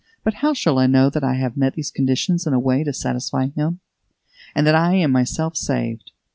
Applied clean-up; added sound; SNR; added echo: none; none; none; none.